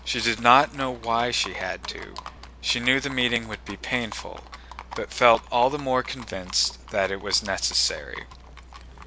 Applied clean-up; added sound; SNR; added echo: none; Livestock, farm animals, working animals; 18 dB; none.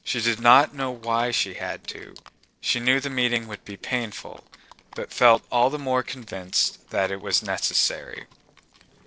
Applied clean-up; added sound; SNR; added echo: neural separator model SepFormer DNS4.